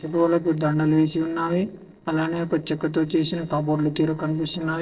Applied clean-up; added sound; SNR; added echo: neural separator model SepFormer DNS4.